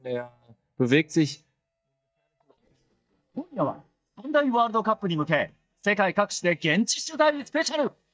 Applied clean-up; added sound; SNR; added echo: neural mask model DeepFilterNet 3.